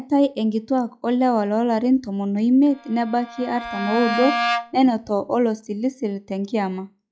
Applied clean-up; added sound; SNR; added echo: classical method log-MMSE.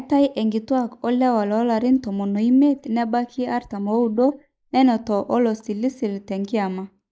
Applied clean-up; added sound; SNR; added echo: neural mask model Resemble Enhance denoiser.